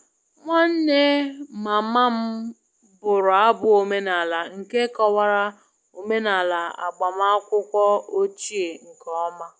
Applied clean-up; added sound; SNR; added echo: none; none; none; none.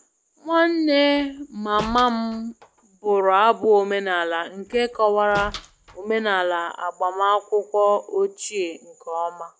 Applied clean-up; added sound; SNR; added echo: none; Slam; 20 dB; none.